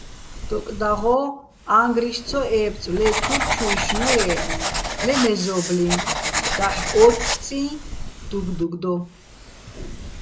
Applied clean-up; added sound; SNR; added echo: none; Writing; 4 dB; none.